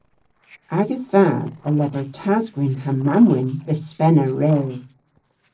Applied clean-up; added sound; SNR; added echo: neural separator model SepFormer DNS4.